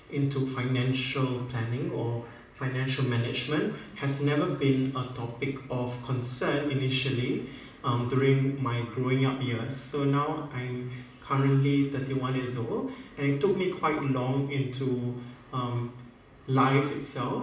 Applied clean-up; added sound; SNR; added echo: none; none; none; reverberation time 0.7 s.